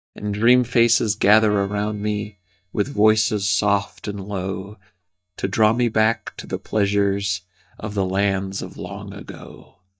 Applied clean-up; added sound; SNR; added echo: neural mask model DeepFilterNet 3.